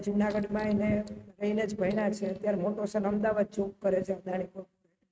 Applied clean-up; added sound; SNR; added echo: neural mask model RNNoise.